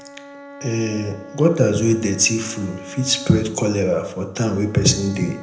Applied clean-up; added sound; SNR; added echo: none; Bowed string instrument; 18 dB; reverberation time 0.7 s.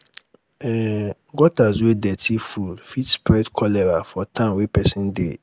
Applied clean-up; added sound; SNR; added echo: none; none; none; none.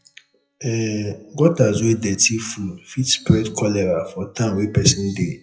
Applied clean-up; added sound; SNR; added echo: classical method WPE with log-MMSE.